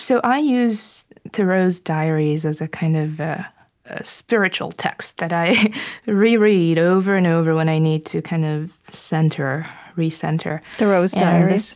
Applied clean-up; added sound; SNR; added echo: none; none; none; none.